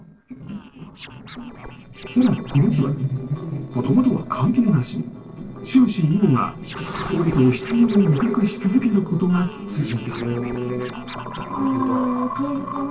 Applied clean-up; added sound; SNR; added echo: neural separator model SepFormer DNS4.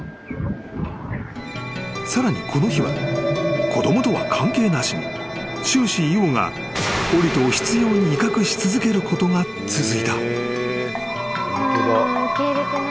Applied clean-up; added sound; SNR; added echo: none; none; none; none.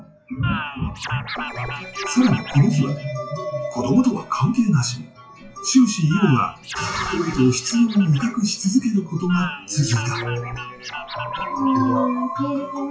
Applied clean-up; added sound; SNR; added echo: classical method WPE with log-MMSE.